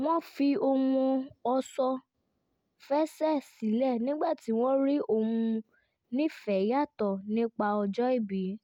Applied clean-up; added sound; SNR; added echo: none; none; none; none.